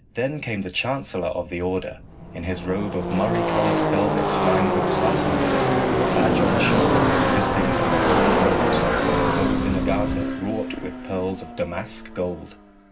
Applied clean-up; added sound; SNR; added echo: none; Car passing by / Race car, auto racing; -5 dB; reverberation time 0.4 s.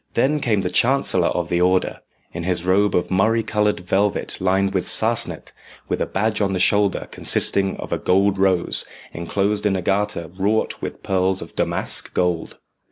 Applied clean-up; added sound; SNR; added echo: none; none; none; none.